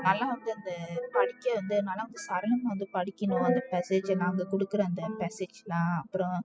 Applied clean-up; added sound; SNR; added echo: classical method spectral subtraction.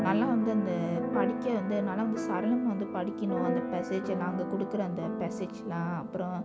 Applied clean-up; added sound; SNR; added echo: none; Keyboard (musical); 3 dB; none.